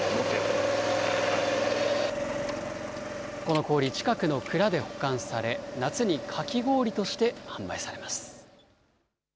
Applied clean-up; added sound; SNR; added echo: none; none; none; none.